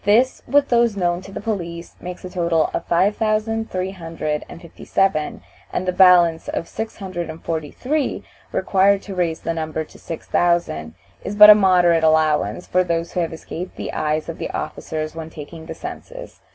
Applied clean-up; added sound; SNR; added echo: none; none; none; none.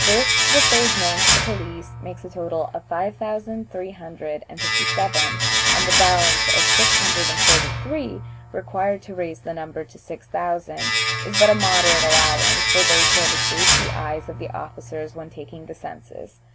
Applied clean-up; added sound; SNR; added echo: none; Domestic sounds, home sounds; -5 dB; none.